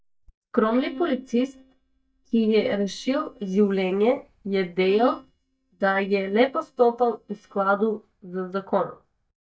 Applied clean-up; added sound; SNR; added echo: neural mask model DeepFilterNet 3.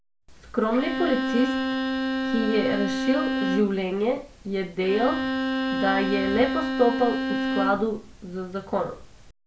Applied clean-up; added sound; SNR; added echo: none; Bowed string instrument; 1 dB; none.